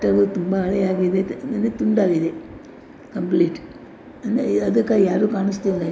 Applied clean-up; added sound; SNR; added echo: none; none; none; none.